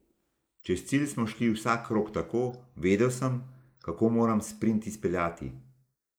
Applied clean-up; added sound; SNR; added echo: neural mask model Resemble Enhance denoiser.